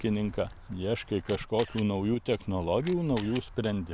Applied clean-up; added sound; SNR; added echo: none; Camera; 16 dB; none.